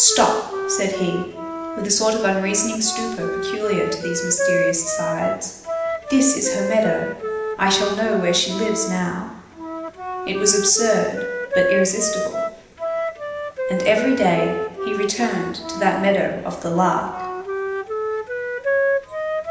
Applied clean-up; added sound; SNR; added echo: none; Wind instrument, woodwind instrument; 3 dB; reverberation time 0.9 s.